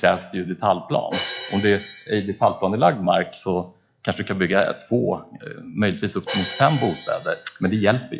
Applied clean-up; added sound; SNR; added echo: classical method log-MMSE.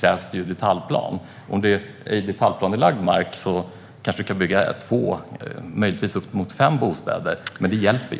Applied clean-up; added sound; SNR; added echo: none; none; none; none.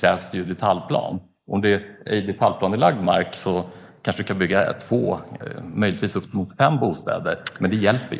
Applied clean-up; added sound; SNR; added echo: neural mask model Resemble Enhance denoiser.